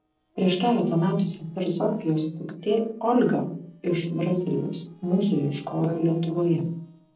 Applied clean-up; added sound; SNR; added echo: neural separator model SepFormer DNS4.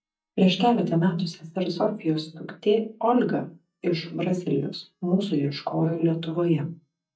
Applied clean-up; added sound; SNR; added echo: neural mask model DeepFilterNet 3.